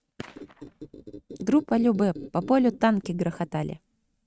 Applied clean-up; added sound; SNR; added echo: neural mask model RNNoise.